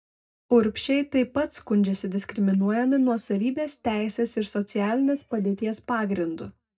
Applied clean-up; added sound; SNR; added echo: neural mask model DeepFilterNet 3.